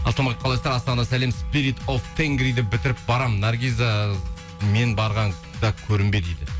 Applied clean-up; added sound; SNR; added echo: none; Wind instrument, woodwind instrument; 20 dB; none.